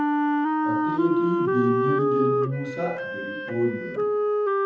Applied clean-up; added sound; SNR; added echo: none; Wind instrument, woodwind instrument; -5 dB; reverberation time 0.8 s.